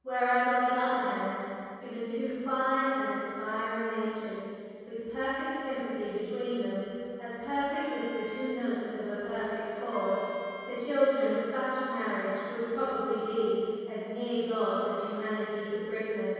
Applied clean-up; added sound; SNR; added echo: none; Wind instrument, woodwind instrument; 18 dB; reverberation time 2.2 s.